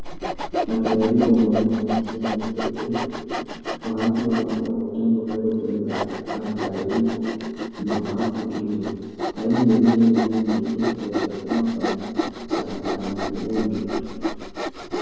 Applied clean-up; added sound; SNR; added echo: none; Sawing; 6 dB; reverberation time 2.2 s.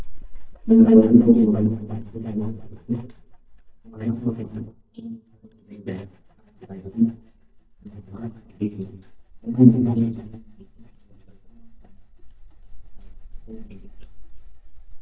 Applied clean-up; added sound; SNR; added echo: neural mask model DeepFilterNet 3.